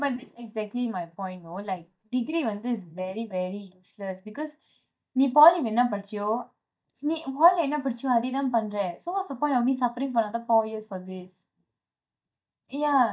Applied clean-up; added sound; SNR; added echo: neural mask model DeepFilterNet 3.